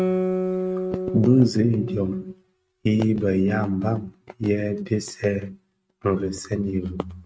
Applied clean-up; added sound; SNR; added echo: neural mask model RNNoise.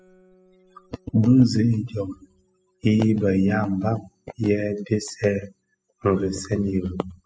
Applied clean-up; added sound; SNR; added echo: classical method spectral subtraction.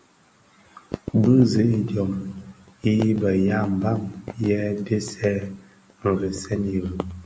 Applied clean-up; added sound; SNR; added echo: none; none; none; none.